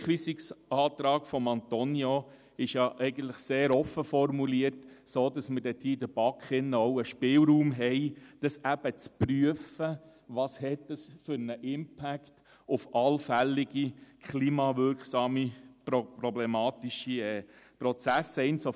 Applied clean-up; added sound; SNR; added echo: none; none; none; none.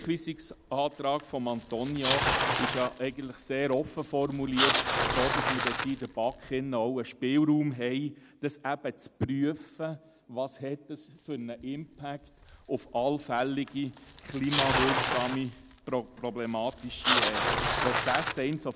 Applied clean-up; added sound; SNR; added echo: none; Bicycle; 2 dB; none.